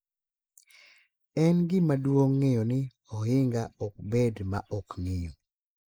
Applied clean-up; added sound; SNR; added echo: neural mask model Resemble Enhance denoiser.